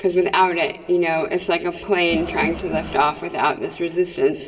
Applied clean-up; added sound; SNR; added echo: none; Crowd; 10 dB; reverberation time 2.8 s.